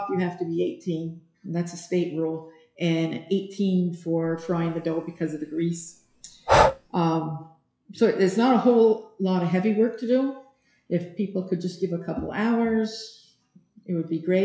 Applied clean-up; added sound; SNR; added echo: classical method log-MMSE.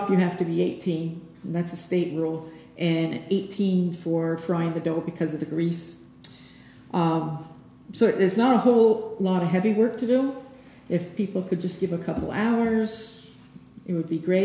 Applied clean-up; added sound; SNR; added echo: none; none; none; none.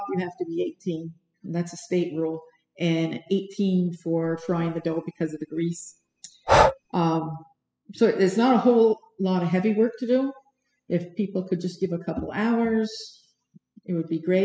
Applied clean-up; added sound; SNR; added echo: classical method spectral subtraction.